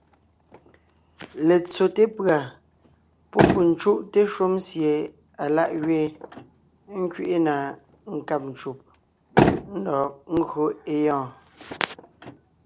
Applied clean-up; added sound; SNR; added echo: none; Motor vehicle (road); 5 dB; none.